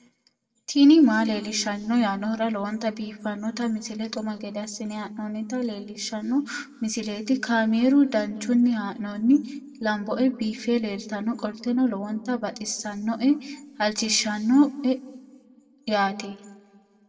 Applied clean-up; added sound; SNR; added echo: none; none; none; reverberation time 1.2 s.